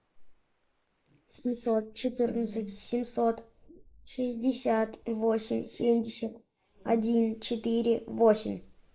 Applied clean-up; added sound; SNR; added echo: neural mask model Resemble Enhance denoiser.